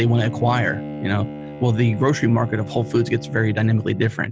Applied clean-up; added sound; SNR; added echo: none; Bowed string instrument; 12 dB; none.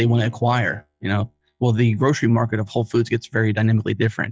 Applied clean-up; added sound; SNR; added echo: neural mask model DeepFilterNet 3.